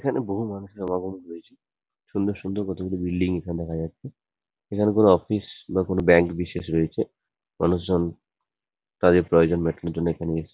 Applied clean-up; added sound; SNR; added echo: none; none; none; none.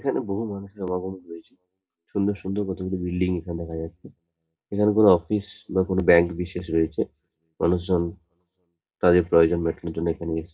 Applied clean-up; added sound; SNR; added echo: none; none; none; reverberation time 0.3 s.